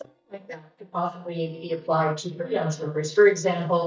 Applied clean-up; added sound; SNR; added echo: neural mask model DeepFilterNet 3.